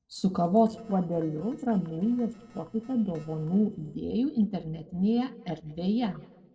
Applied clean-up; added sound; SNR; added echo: neural separator model SepFormer DNS4.